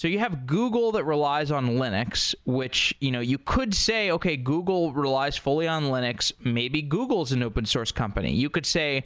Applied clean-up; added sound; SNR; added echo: none; none; none; none.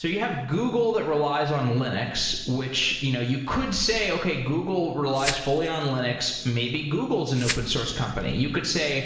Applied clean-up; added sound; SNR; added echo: none; Glass; 10 dB; reverberation time 0.9 s.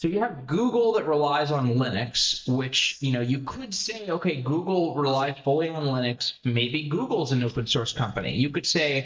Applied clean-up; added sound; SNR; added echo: neural mask model DeepFilterNet 3.